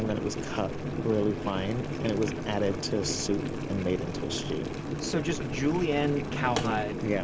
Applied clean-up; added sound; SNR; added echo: none; Boiling; 3 dB; none.